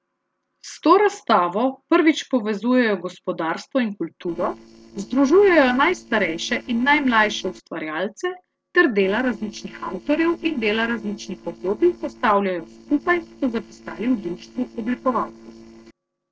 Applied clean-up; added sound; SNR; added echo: neural separator model SepFormer DNS4.